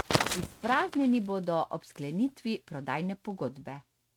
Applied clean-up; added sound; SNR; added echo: neural mask model RNNoise.